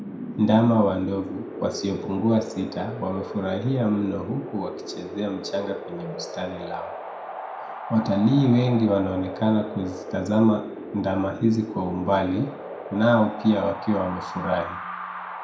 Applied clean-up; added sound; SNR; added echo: none; Wind; 11 dB; reverberation time 0.5 s.